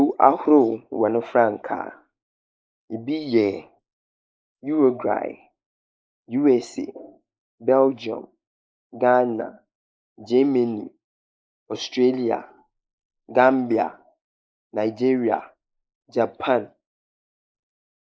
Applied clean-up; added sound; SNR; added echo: neural mask model Resemble Enhance denoiser.